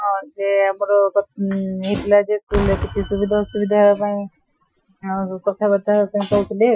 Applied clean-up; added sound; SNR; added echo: classical method Wiener filter.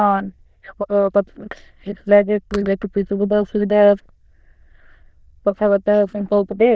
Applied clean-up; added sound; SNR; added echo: neural diffusion model UNIVERSE++.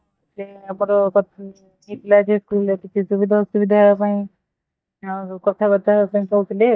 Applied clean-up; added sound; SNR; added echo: neural mask model DeepFilterNet 3.